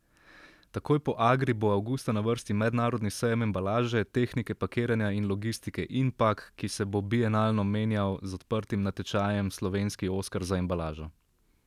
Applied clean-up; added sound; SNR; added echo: none; none; none; none.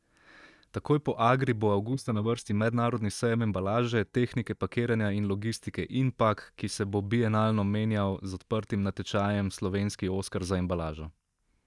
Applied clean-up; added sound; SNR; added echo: neural mask model DeepFilterNet 3.